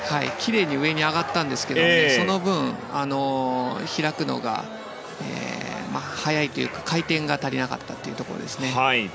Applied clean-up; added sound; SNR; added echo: none; none; none; none.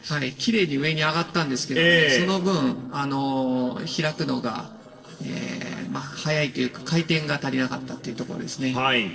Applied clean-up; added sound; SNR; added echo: neural separator model SepFormer DNS4.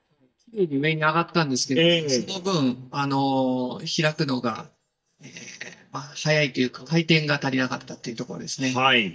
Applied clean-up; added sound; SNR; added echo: neural mask model DeepFilterNet 3.